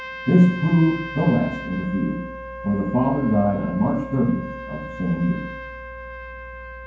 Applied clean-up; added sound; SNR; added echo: none; Trumpet; 13 dB; reverberation time 0.9 s.